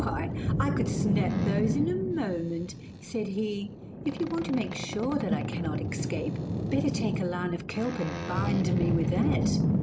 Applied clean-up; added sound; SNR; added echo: none; Boat, Water vehicle; -2 dB; none.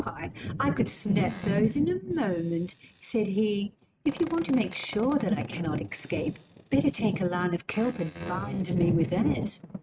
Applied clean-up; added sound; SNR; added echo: neural mask model RNNoise.